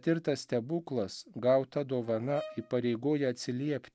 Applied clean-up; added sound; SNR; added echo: none; Brass instrument; 17 dB; none.